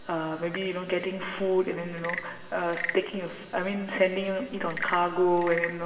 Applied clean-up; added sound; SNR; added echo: none; Wood / Percussion / Frog; 12 dB; reverberation time 2.0 s.